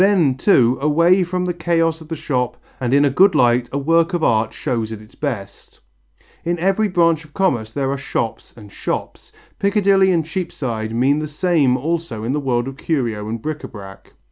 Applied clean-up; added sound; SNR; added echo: none; none; none; none.